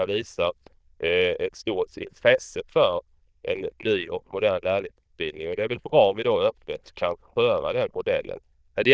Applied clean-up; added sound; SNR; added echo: neural diffusion model UNIVERSE++.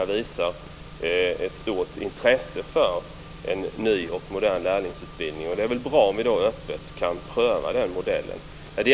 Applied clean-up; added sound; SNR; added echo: none; Engine / Car; 20 dB; none.